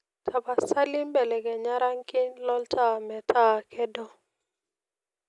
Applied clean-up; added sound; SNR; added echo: none; none; none; none.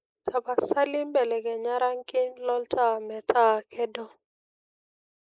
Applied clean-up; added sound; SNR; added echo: neural mask model Resemble Enhance denoiser.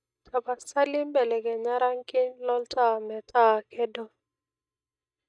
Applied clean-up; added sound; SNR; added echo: neural mask model DeepFilterNet 3.